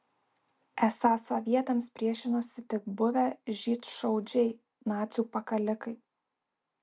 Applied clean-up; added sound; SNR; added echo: none; none; none; none.